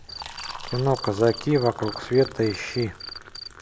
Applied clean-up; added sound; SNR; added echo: none; Liquid + Cricket; 13 dB; none.